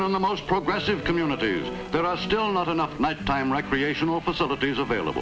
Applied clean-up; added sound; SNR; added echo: none; none; none; none.